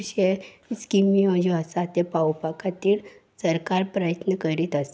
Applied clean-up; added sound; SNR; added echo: none; none; none; none.